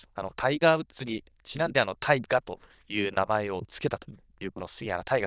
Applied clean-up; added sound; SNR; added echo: neural diffusion model UNIVERSE++.